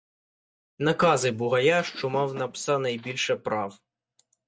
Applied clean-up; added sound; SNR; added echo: neural mask model DeepFilterNet 3.